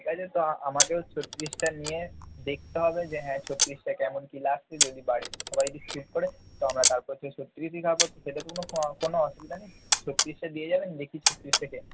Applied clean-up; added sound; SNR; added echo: none; Camera; 1 dB; none.